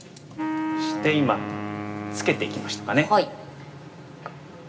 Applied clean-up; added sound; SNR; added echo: none; Wind instrument, woodwind instrument; 4 dB; reverberation time 1.5 s.